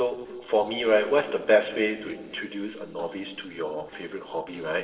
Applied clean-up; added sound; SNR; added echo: neural separator model SepFormer DNS4.